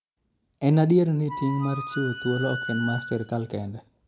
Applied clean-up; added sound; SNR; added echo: none; Wind instrument, woodwind instrument; 9 dB; none.